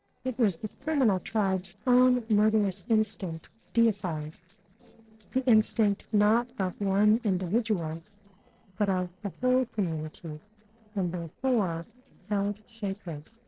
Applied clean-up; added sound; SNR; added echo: neural separator model SepFormer DNS4.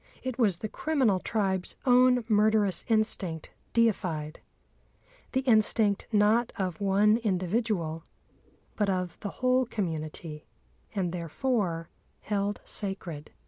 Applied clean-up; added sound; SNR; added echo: none; none; none; none.